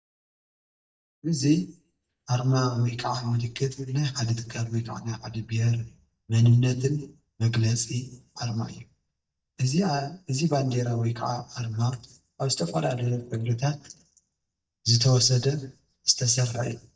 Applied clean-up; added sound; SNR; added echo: neural mask model DeepFilterNet 3.